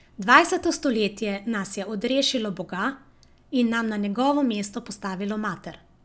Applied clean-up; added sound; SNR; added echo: none; none; none; none.